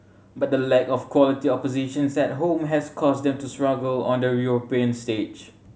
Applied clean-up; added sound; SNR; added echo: none; none; none; none.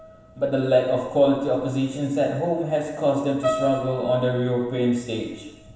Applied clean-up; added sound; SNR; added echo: none; Piano; 13 dB; reverberation time 1.0 s.